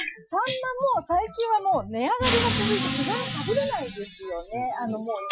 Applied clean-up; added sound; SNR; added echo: classical method Wiener filter.